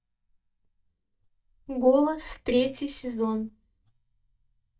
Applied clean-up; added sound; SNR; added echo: neural mask model DeepFilterNet 3.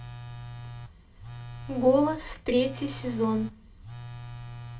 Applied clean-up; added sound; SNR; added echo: none; Telephone; 11 dB; reverberation time 0.2 s.